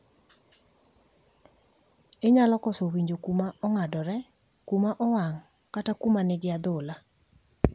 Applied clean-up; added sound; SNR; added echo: none; none; none; none.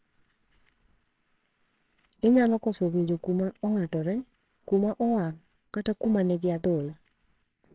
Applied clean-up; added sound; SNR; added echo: neural separator model SepFormer WHAMR!.